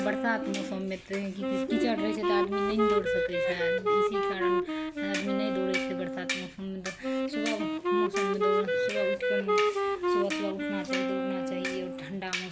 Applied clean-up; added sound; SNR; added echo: none; Wind instrument, woodwind instrument; -4 dB; none.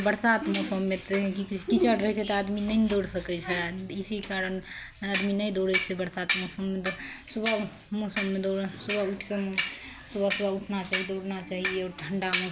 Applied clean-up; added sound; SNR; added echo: none; none; none; none.